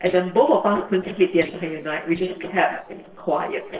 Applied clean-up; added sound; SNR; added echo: neural separator model SepFormer DNS4.